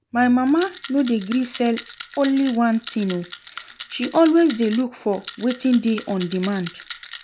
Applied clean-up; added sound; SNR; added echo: none; Rattle; 17 dB; none.